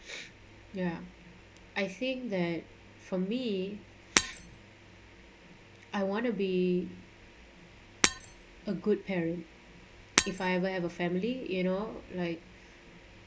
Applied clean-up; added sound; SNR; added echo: none; Shatter; 0 dB; none.